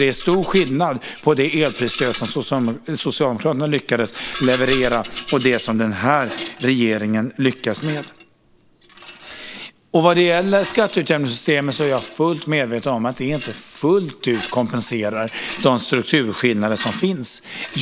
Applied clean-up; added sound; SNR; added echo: none; Rattle; 13 dB; none.